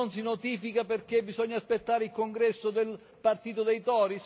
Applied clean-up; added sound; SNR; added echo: none; none; none; none.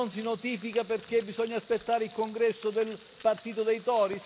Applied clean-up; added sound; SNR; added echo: none; Frying (food); 14 dB; none.